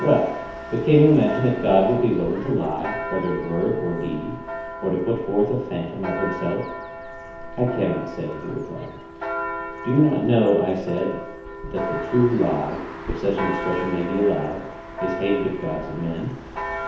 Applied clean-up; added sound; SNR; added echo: none; Church bell; 9 dB; reverberation time 1.0 s.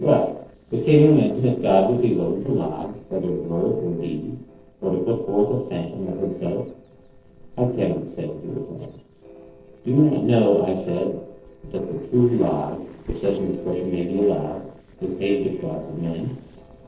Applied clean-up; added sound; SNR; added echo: neural separator model SepFormer DNS4.